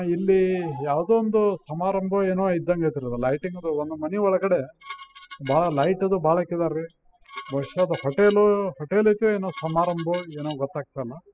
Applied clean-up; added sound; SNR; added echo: classical method spectral subtraction.